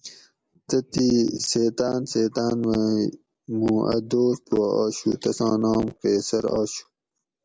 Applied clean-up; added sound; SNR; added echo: none; none; none; none.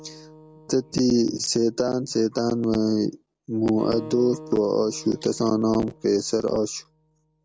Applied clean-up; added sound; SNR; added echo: none; Acoustic guitar; 20 dB; none.